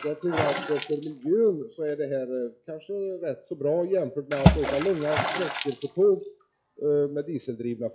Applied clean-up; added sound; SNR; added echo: classical method log-MMSE.